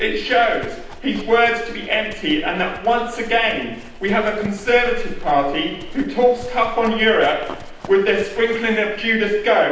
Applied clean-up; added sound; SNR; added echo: none; Livestock, farm animals, working animals; 13 dB; reverberation time 0.9 s.